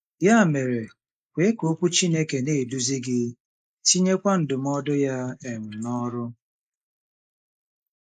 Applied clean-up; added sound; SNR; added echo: neural mask model Resemble Enhance denoiser.